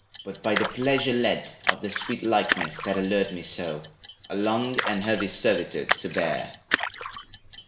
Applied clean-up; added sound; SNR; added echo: none; Splash, splatter + Clock; 3 dB; none.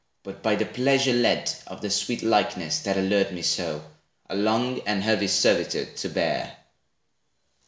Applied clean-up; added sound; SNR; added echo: none; none; none; none.